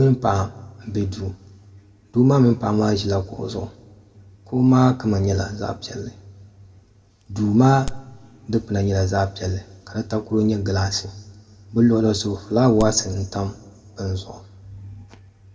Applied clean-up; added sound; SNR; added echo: none; Crack; 14 dB; reverberation time 1.0 s.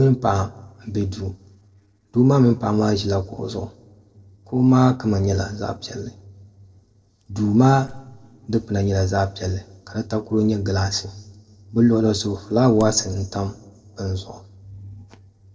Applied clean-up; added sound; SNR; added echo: neural separator model SepFormer DNS4.